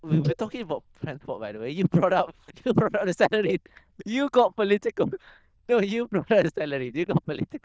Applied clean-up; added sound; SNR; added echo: neural diffusion model UNIVERSE++.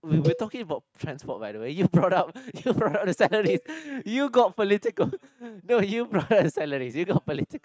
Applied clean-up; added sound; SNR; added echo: neural mask model RNNoise.